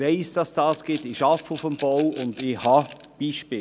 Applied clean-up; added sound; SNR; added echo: none; Rattle / Glass; 13 dB; none.